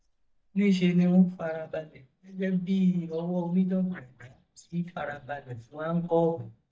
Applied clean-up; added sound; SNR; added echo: neural mask model DeepFilterNet 3.